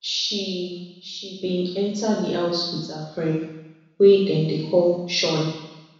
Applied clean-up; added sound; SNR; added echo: none; none; none; reverberation time 1.0 s.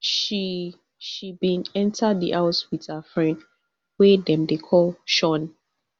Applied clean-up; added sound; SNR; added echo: none; none; none; none.